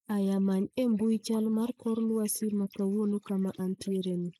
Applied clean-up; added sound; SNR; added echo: neural mask model Resemble Enhance denoiser.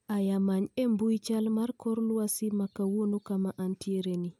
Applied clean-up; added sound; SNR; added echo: none; none; none; none.